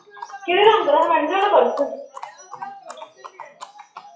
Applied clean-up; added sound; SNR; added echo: classical method WPE with log-MMSE.